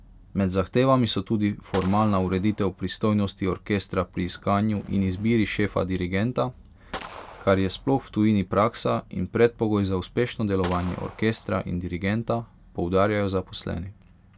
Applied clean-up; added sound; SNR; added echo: none; Gunshot, gunfire + Wind; 17 dB; none.